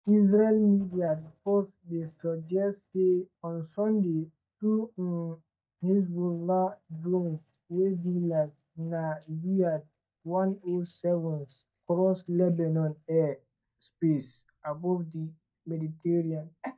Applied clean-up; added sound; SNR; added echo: neural mask model DeepFilterNet 3.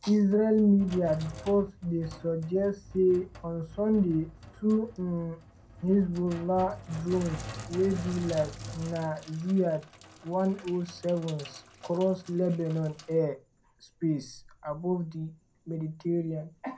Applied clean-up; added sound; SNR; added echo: none; Sink (filling or washing); 17 dB; reverberation time 0.2 s.